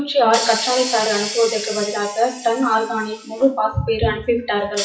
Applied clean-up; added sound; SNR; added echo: classical method WPE with log-MMSE.